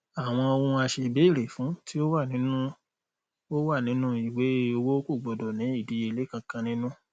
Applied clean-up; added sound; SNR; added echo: none; none; none; none.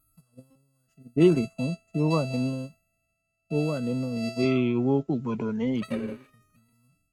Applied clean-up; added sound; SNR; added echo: neural mask model RNNoise.